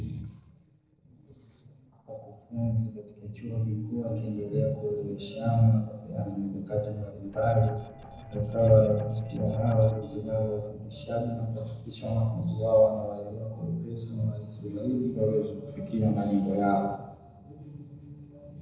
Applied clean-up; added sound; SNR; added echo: neural separator model SepFormer DNS4.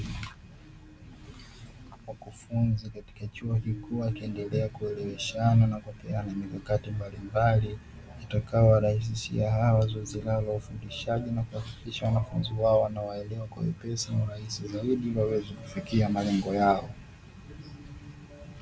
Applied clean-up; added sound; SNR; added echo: none; none; none; none.